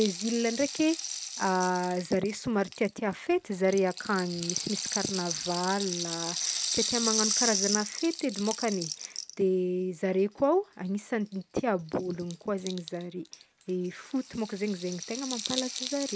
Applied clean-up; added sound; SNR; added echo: none; Rattle (instrument); 6 dB; none.